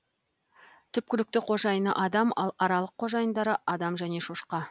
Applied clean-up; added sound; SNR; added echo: none; none; none; none.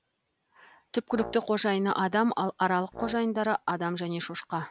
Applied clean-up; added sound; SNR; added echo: none; Brass instrument; 18 dB; none.